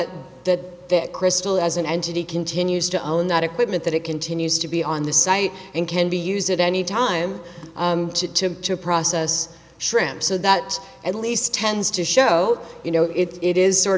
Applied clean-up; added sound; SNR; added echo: none; none; none; none.